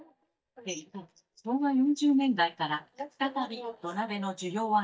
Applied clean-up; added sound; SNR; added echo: neural mask model DeepFilterNet 3.